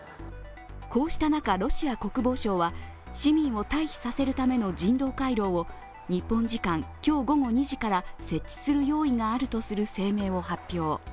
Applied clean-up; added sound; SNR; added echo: none; none; none; none.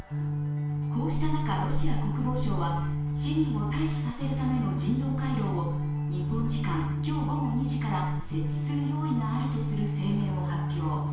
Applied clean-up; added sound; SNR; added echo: none; Organ; -2 dB; reverberation time 0.7 s.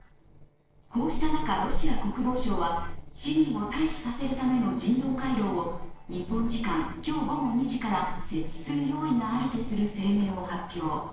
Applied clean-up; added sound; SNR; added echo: neural separator model SepFormer DNS4.